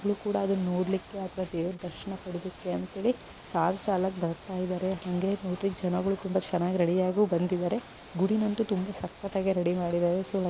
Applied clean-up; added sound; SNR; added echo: none; Ocean / Boat, Water vehicle; 18 dB; none.